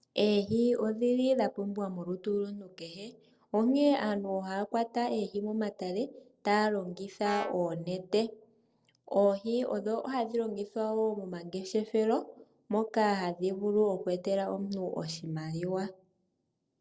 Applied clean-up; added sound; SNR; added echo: neural separator model SepFormer DNS4.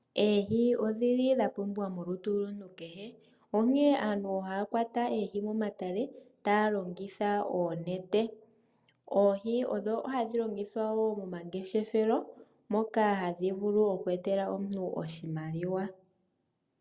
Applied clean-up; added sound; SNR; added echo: none; none; none; none.